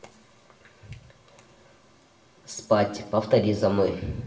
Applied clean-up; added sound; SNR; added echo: none; none; none; reverberation time 0.7 s.